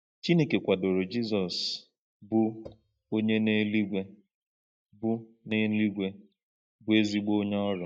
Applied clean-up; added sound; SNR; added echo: neural mask model DeepFilterNet 3.